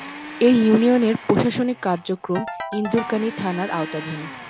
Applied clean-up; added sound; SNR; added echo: none; Ringtone / Keyboard (musical) + Domestic sounds, home sounds; 13 dB; none.